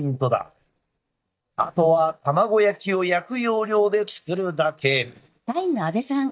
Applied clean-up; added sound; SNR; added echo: neural mask model DeepFilterNet 3.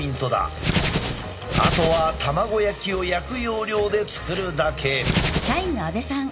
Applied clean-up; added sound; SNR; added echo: none; Hands; 1 dB; reverberation time 2.5 s.